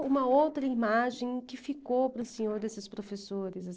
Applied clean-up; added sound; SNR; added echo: neural separator model SepFormer DNS4.